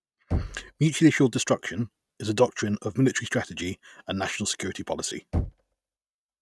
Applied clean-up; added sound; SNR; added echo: neural mask model RNNoise.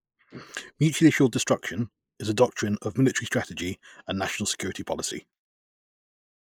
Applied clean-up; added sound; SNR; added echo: neural mask model Resemble Enhance denoiser.